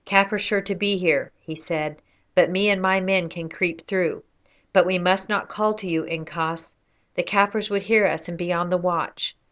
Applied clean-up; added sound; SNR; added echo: none; none; none; none.